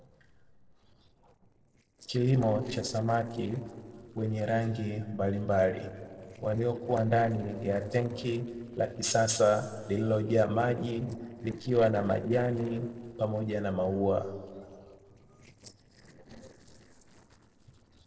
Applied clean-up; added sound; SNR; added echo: neural separator model SepFormer DNS4.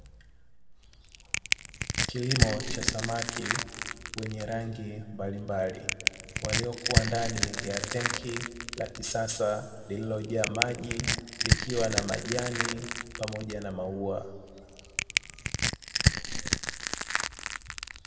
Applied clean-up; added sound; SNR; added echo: none; Crushing; -2 dB; reverberation time 1.7 s.